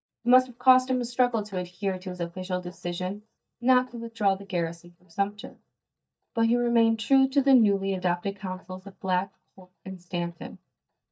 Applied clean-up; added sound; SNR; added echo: neural mask model DeepFilterNet 3.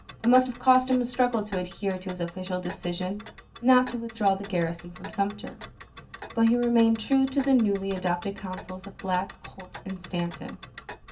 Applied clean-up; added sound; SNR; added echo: none; Tick; 16 dB; reverberation time 0.2 s.